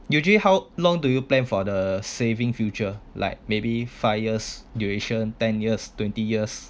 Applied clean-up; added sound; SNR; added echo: none; none; none; none.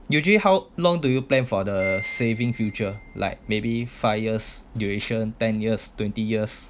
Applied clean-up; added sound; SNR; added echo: none; Wind chime; 18 dB; none.